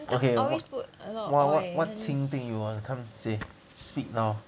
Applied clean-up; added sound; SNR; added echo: none; none; none; none.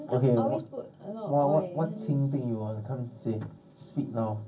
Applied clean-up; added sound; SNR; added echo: none; none; none; reverberation time 0.4 s.